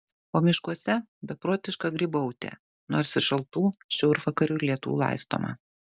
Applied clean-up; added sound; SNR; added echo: none; none; none; none.